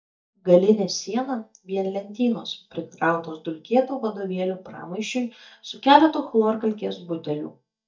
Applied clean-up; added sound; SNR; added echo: neural mask model DeepFilterNet 3.